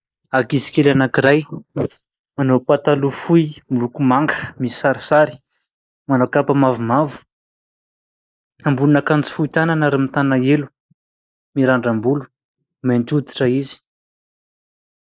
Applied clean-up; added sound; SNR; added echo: neural mask model Resemble Enhance denoiser.